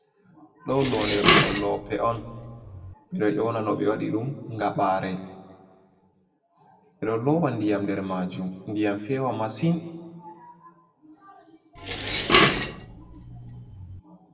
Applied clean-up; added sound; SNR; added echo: none; Dishes, pots, and pans; -4 dB; reverberation time 1.2 s.